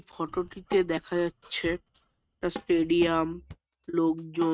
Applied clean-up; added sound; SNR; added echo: neural mask model RNNoise.